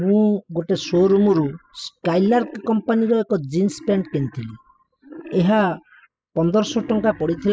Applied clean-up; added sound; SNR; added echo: classical method spectral subtraction.